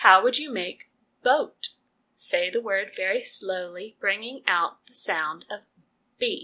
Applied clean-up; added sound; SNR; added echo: none; none; none; none.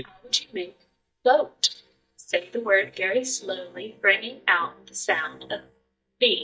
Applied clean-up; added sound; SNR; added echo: neural mask model DeepFilterNet 3.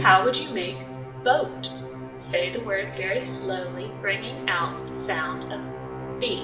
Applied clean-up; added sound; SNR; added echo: none; Musical instrument; 8 dB; reverberation time 1.1 s.